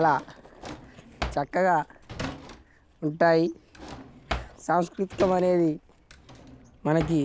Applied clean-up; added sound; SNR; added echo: none; Drawer open or close; 13 dB; none.